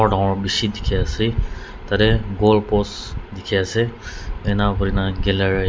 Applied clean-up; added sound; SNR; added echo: none; none; none; none.